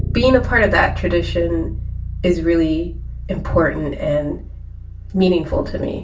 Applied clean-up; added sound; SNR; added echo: none; Bass guitar; 7 dB; reverberation time 0.3 s.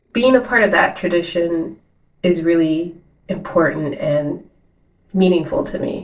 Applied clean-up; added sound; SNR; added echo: neural separator model SepFormer DNS4.